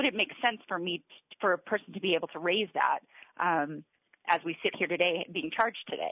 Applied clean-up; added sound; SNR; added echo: none; none; none; none.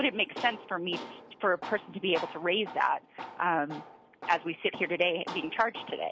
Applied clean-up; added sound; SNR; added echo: none; Tools; 14 dB; none.